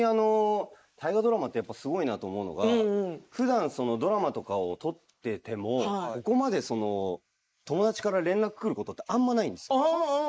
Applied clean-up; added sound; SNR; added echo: neural mask model Resemble Enhance denoiser.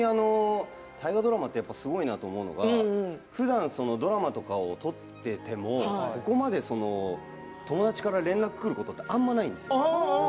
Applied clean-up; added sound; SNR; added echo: none; none; none; none.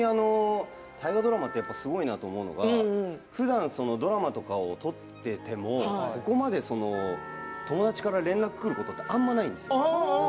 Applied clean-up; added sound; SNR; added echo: none; Wind instrument, woodwind instrument; 15 dB; none.